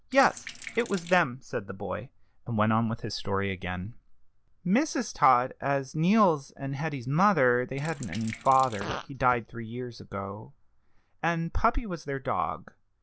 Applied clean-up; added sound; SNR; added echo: none; Fart + Sink (filling or washing); 13 dB; none.